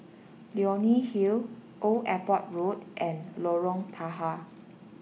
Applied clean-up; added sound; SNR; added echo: none; none; none; none.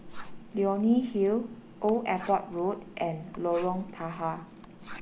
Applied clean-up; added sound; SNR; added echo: none; Writing; 16 dB; none.